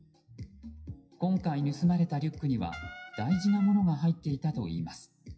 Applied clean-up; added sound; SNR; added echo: classical method WPE with log-MMSE.